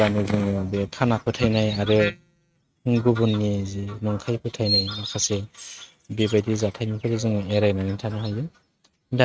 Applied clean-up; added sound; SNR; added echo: neural mask model RNNoise.